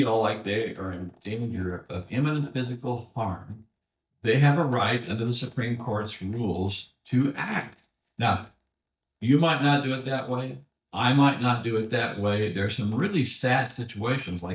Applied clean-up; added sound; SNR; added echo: neural mask model DeepFilterNet 3.